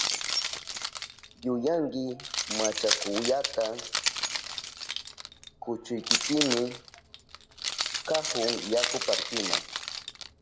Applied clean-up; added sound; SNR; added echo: none; Keys jangling; 0 dB; none.